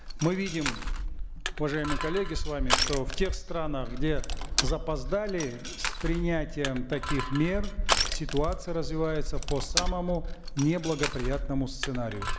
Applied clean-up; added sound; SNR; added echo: none; Crushing; -1 dB; none.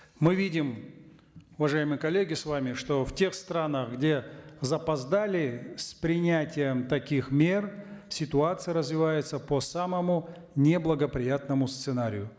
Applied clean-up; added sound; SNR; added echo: none; none; none; none.